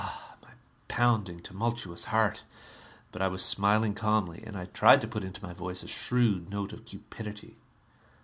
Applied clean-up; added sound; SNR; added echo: none; none; none; none.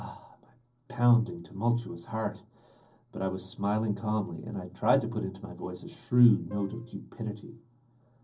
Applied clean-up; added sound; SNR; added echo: neural separator model SepFormer DNS4.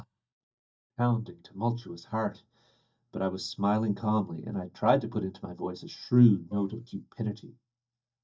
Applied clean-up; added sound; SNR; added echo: neural mask model DeepFilterNet 3.